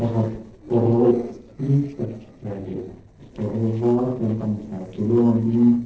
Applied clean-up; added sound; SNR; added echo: neural separator model SepFormer DNS4.